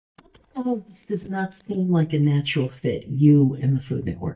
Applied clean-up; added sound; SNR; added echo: neural mask model DeepFilterNet 3.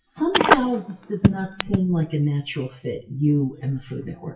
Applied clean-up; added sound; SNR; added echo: classical method WPE with log-MMSE.